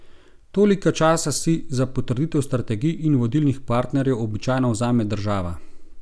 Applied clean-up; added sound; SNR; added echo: none; none; none; none.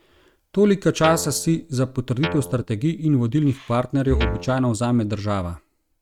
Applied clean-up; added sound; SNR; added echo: neural mask model RNNoise.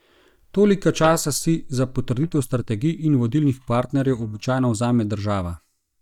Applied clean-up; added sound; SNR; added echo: neural mask model DeepFilterNet 3.